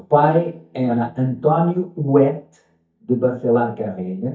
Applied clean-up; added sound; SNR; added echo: neural mask model DeepFilterNet 3.